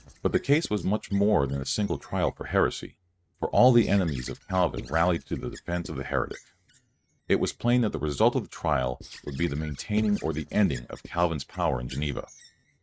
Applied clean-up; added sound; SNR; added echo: neural mask model RNNoise.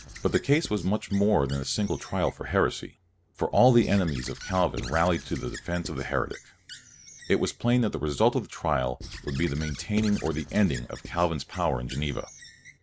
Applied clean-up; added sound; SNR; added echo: none; Squeak / Writing; 17 dB; none.